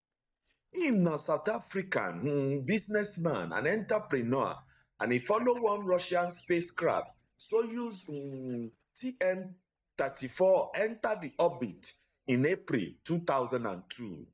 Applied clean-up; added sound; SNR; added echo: neural mask model DeepFilterNet 3.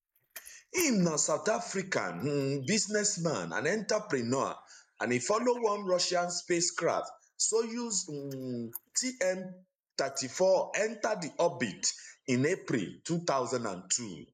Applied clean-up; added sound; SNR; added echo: neural mask model Resemble Enhance denoiser.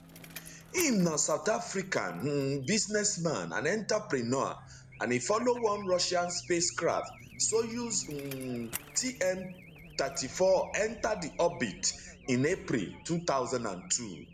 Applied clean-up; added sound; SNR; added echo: none; Bicycle + Race car, auto racing / Alarm; 18 dB; none.